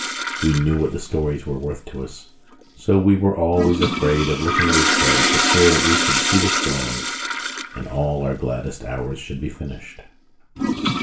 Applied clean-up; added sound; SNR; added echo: none; Toilet flush; 1 dB; reverberation time 0.3 s.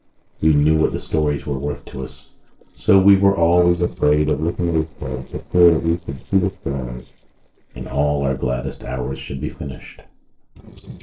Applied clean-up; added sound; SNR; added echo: neural separator model SepFormer DNS4.